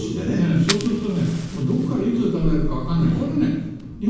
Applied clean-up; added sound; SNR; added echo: none; Fire; 9 dB; reverberation time 1.2 s.